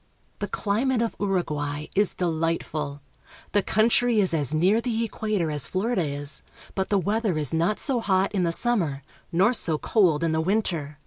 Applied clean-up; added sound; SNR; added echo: none; none; none; none.